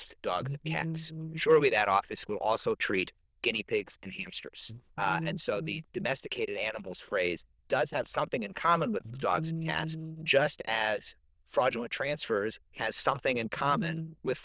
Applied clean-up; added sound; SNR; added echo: neural diffusion model UNIVERSE++.